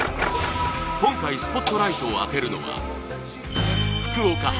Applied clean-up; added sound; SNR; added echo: none; none; none; none.